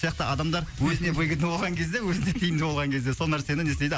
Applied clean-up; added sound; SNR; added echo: none; none; none; none.